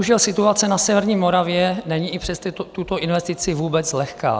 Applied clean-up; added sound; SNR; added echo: none; none; none; none.